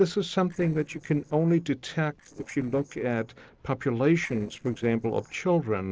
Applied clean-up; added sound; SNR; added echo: neural separator model SepFormer DNS4.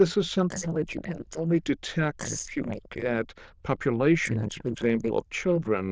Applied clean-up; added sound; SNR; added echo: neural diffusion model UNIVERSE++.